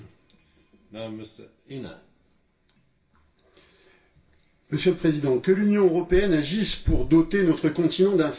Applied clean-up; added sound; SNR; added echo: none; none; none; reverberation time 0.3 s.